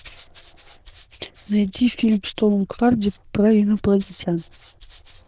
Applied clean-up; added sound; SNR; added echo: neural diffusion model UNIVERSE++.